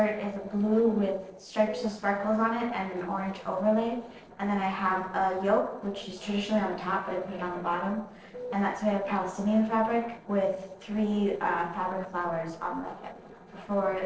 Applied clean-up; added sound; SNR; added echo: neural separator model SepFormer DNS4.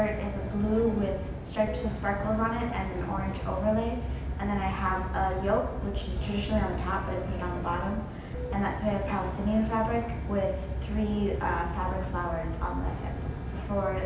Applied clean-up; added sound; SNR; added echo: none; Aircraft; 3 dB; reverberation time 0.9 s.